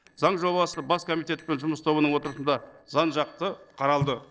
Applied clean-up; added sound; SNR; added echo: neural separator model SepFormer DNS4.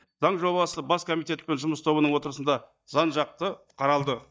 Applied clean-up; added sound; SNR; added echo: neural mask model DeepFilterNet 3.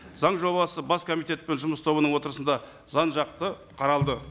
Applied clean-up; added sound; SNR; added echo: none; none; none; none.